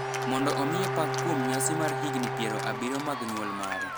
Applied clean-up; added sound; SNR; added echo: none; Applause / Cheering + Bowed string instrument; -1 dB; none.